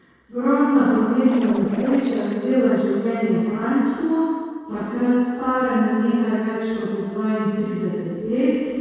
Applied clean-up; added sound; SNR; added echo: neural separator model SepFormer DNS4.